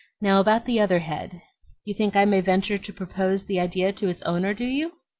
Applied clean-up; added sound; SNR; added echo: none; none; none; none.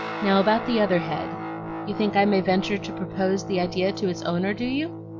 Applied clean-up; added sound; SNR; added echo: none; Guitar; 8 dB; none.